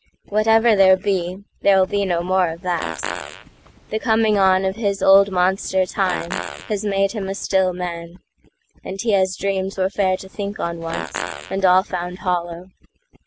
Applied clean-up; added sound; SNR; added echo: none; Fart; 13 dB; none.